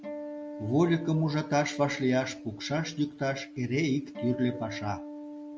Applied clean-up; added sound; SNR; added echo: none; Acoustic guitar; 12 dB; none.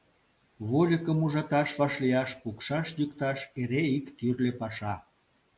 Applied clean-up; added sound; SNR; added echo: none; none; none; none.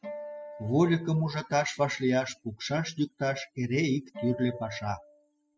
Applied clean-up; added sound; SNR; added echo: classical method spectral subtraction.